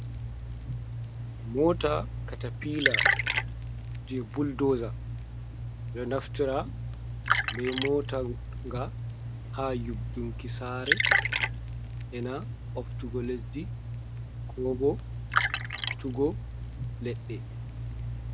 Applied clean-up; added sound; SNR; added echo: none; Liquid; -1 dB; none.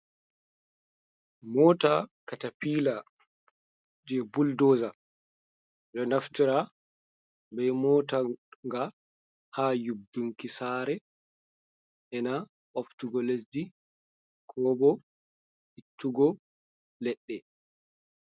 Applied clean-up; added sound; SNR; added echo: none; none; none; none.